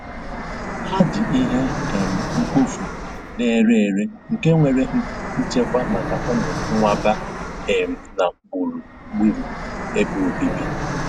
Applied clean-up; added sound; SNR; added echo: none; Fixed-wing aircraft, airplane; 6 dB; none.